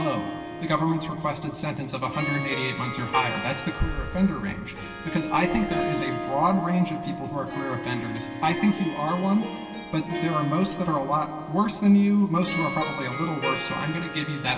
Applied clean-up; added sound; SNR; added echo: none; Harp; 7 dB; reverberation time 2.0 s.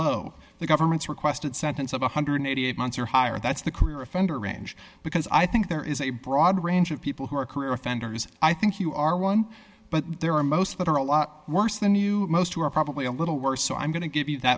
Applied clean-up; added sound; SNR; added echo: none; none; none; none.